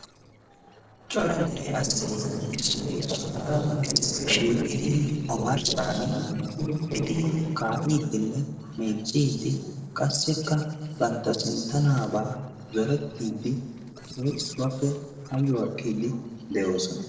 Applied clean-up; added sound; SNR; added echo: neural separator model SepFormer DNS4.